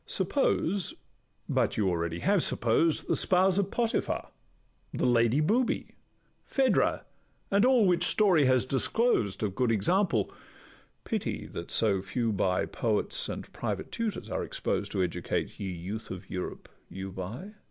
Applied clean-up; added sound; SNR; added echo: none; none; none; none.